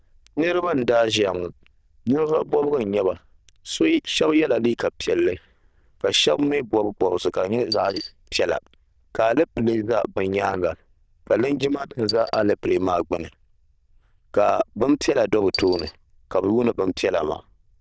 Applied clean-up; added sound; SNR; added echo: neural diffusion model UNIVERSE++.